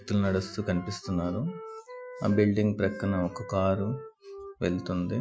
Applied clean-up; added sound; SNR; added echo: classical method Wiener filter.